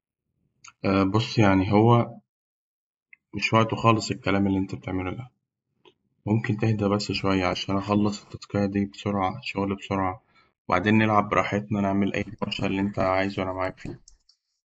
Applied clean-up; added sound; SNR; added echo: neural mask model Resemble Enhance denoiser.